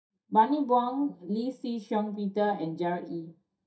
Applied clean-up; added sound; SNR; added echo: neural mask model DeepFilterNet 3.